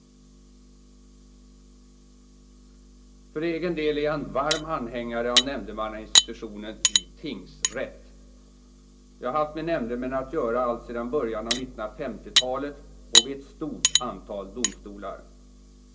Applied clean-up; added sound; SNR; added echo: none; Cutlery, silverware; -5 dB; reverberation time 0.2 s.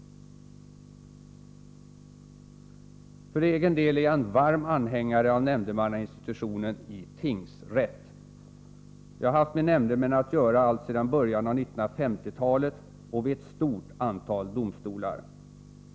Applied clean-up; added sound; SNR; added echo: none; none; none; none.